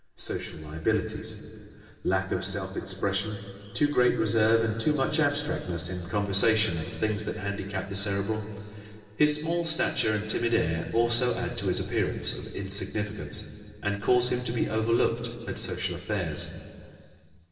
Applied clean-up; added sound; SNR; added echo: none; none; none; reverberation time 2.4 s.